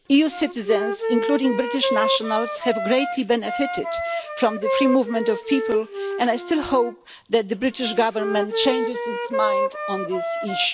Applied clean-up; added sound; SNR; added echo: none; Wind instrument, woodwind instrument; 4 dB; none.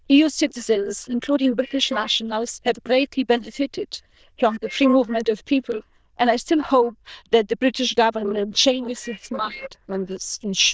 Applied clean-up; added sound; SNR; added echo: neural diffusion model UNIVERSE++.